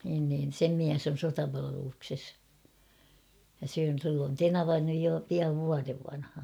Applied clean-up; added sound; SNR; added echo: none; none; none; none.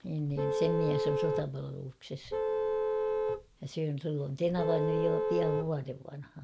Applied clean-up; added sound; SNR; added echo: none; Vehicle horn, car horn, honking; -2 dB; none.